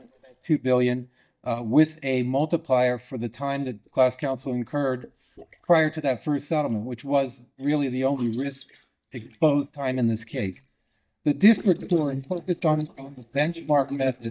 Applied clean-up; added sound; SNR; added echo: neural mask model DeepFilterNet 3.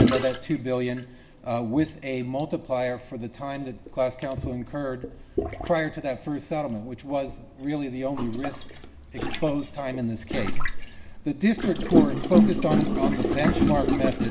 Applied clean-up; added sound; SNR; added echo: none; Gurgling; -1 dB; reverberation time 2.5 s.